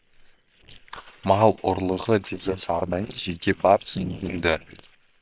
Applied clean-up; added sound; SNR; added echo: neural separator model SepFormer WHAM!.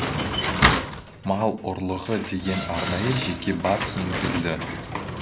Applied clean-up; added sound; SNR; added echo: none; Slam; 0 dB; none.